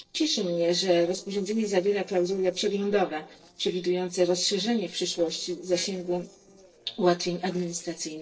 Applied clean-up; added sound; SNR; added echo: neural separator model SepFormer DNS4.